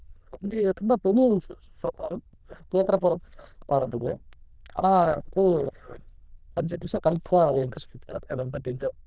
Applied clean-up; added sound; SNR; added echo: neural diffusion model UNIVERSE++.